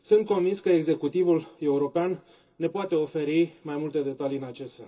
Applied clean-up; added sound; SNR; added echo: none; none; none; reverberation time 0.2 s.